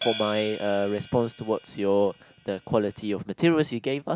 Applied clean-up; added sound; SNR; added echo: none; Hi-hat; 11 dB; none.